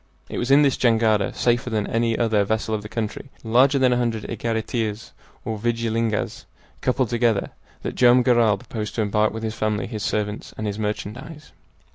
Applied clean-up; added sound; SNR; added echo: none; none; none; none.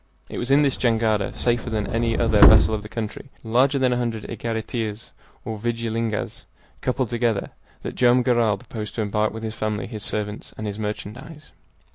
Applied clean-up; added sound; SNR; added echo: none; Subway, metro, underground; -3 dB; none.